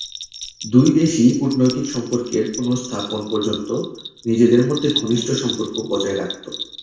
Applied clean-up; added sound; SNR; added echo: none; Bell; 13 dB; reverberation time 0.7 s.